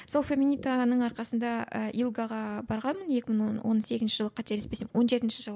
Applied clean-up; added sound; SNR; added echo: none; none; none; none.